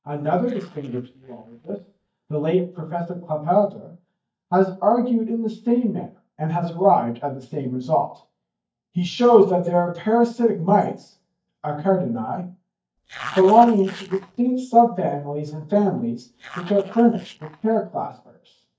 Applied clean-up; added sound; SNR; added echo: neural mask model DeepFilterNet 3.